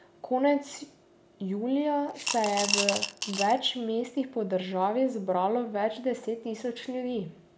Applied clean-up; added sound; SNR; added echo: none; Coin (dropping) / Glass; -2 dB; none.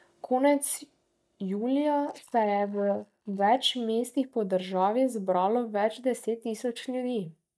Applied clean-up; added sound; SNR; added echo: neural mask model DeepFilterNet 3.